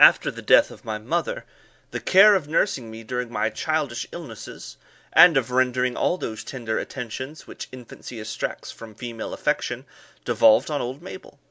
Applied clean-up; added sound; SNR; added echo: none; none; none; none.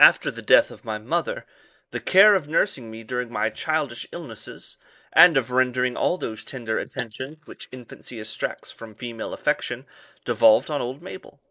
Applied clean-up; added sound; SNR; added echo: neural mask model Resemble Enhance denoiser.